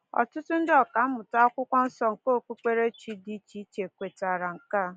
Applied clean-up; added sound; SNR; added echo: none; none; none; none.